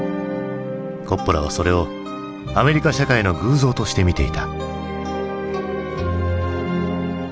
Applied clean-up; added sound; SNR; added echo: none; none; none; none.